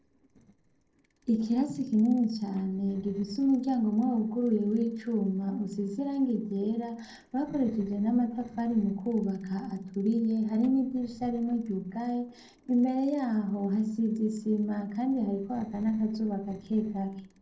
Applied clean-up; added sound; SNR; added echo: neural separator model SepFormer DNS4.